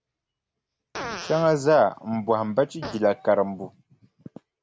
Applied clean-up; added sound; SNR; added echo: none; Fart; 17 dB; none.